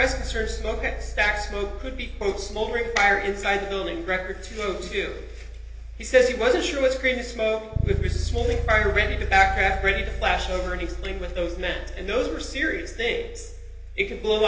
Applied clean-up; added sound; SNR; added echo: none; Bass guitar; 6 dB; reverberation time 1.4 s.